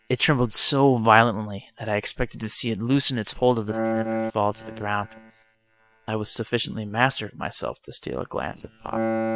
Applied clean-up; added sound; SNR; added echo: neural separator model SepFormer WHAM!.